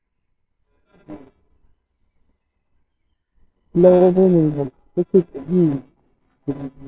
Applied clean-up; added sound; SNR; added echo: neural separator model SepFormer WHAMR!.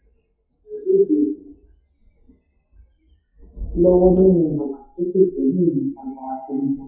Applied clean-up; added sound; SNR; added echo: classical method WPE with log-MMSE.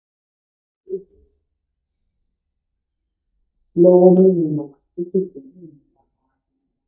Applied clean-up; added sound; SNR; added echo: neural mask model DeepFilterNet 3.